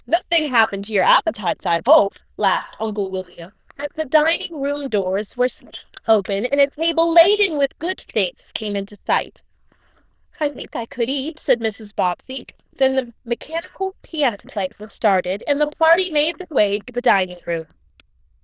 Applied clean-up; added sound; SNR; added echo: neural diffusion model UNIVERSE++.